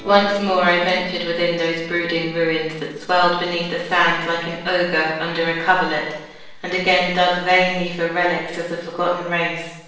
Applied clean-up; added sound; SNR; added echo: neural separator model SepFormer DNS4.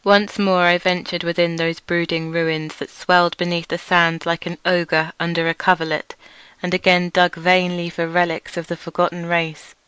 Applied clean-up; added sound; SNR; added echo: none; none; none; none.